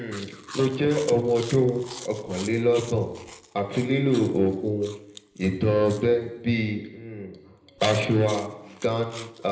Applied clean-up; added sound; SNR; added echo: none; Chewing, mastication; 19 dB; reverberation time 0.8 s.